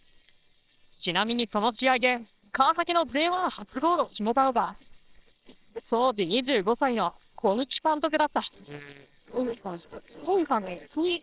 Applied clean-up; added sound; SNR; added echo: neural separator model SepFormer WHAMR!.